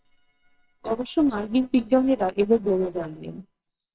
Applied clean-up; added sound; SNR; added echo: neural separator model SepFormer WHAMR!.